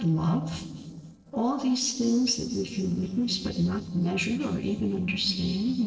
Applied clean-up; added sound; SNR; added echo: neural separator model SepFormer DNS4.